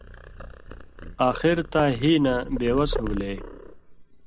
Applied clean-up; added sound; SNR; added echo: none; Purr; 10 dB; none.